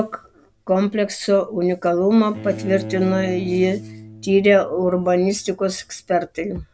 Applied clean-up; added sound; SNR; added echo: none; Bowed string instrument; 17 dB; none.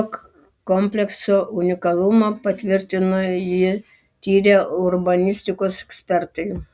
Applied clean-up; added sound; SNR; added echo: none; none; none; none.